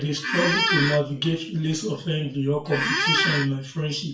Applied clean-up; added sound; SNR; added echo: none; Squeak; -1 dB; reverberation time 0.4 s.